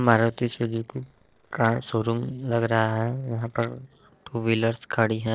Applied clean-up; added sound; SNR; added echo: neural separator model SepFormer DNS4.